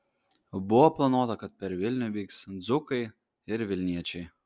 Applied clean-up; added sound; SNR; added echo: none; none; none; none.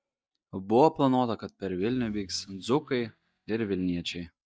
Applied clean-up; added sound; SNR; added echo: neural mask model DeepFilterNet 3.